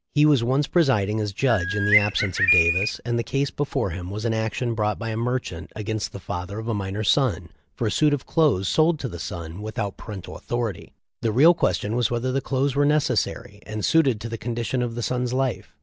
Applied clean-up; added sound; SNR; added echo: none; Bird; 0 dB; none.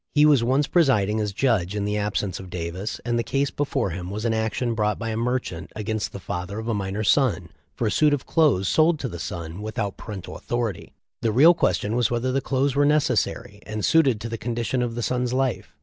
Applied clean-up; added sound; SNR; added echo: none; none; none; none.